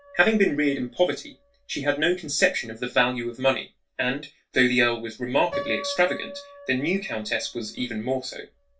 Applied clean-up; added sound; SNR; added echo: none; Piano; 16 dB; reverberation time 0.2 s.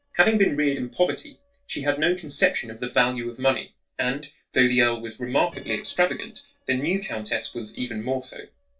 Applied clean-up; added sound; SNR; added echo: neural separator model SepFormer DNS4.